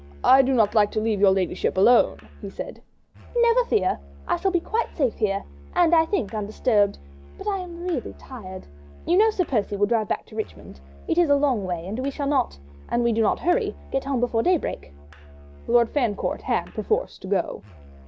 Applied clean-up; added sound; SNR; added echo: none; Musical instrument; 20 dB; none.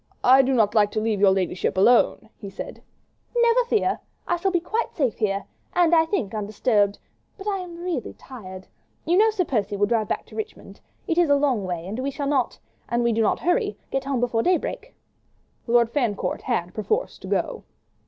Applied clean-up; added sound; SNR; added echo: none; none; none; none.